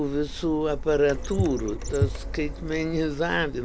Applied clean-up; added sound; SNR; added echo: none; Walk, footsteps / Bird vocalization, bird call, bird song + Printer; 5 dB; none.